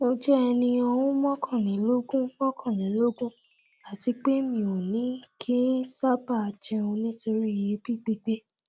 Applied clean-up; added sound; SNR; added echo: none; Chime; 15 dB; none.